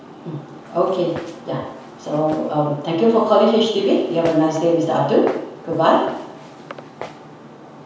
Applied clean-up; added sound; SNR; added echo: none; Walk, footsteps; 18 dB; reverberation time 0.9 s.